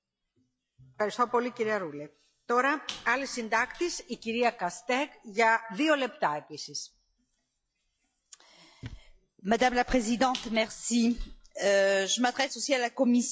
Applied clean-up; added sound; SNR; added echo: classical method log-MMSE.